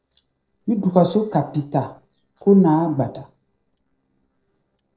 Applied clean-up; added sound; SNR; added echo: neural separator model SepFormer DNS4.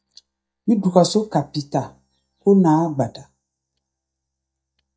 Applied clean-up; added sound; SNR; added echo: neural mask model DeepFilterNet 3.